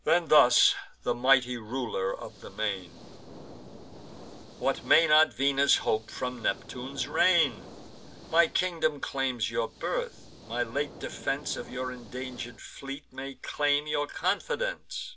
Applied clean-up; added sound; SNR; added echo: none; Hiss; 18 dB; none.